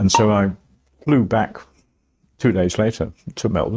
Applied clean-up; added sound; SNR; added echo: neural mask model RNNoise.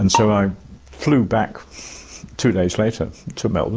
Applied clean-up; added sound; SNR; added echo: none; Bowed string instrument; 9 dB; none.